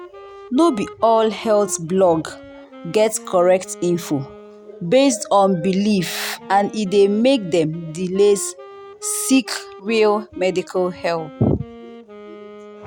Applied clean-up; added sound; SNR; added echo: none; Wind instrument, woodwind instrument; 19 dB; none.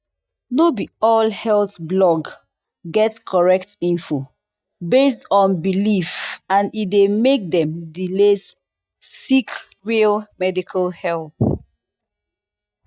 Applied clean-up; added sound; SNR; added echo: neural mask model DeepFilterNet 3.